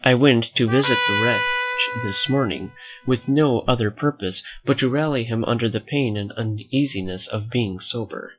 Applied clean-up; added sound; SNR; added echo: classical method log-MMSE.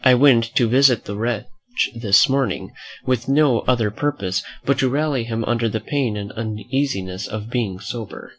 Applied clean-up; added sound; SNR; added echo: none; none; none; none.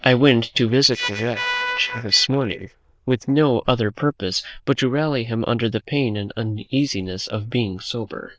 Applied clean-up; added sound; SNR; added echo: neural diffusion model UNIVERSE++.